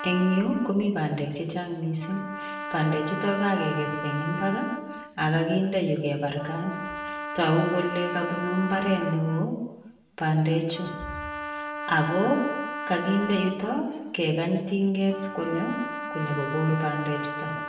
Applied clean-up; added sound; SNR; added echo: none; Trumpet; 8 dB; reverberation time 1.0 s.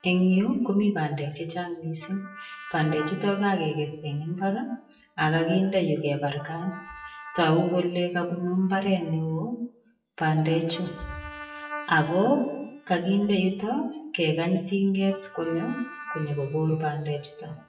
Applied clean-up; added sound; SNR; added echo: classical method WPE with log-MMSE.